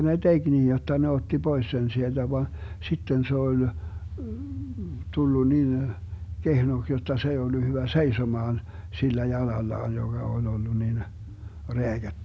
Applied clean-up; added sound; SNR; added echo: none; none; none; none.